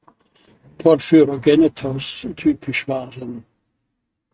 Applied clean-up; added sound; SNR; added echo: neural mask model RNNoise.